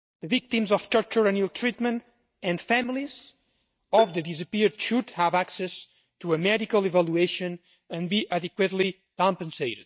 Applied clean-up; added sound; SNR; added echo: neural mask model DeepFilterNet 3.